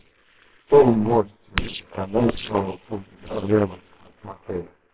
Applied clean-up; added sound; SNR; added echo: neural separator model SepFormer WHAMR!.